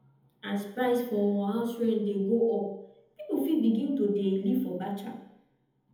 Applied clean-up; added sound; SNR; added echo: none; none; none; reverberation time 1.0 s.